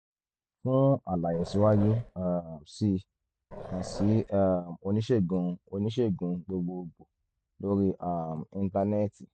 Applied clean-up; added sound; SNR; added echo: none; Growling; 12 dB; none.